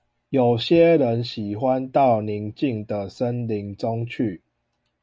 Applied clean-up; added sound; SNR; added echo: none; none; none; none.